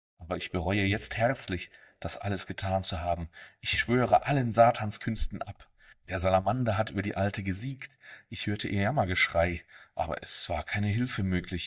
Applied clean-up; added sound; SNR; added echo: neural mask model DeepFilterNet 3.